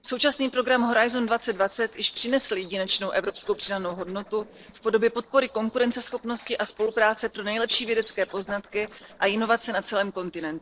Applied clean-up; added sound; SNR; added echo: neural separator model SepFormer DNS4.